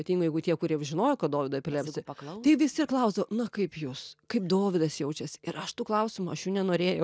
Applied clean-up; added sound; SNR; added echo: none; none; none; none.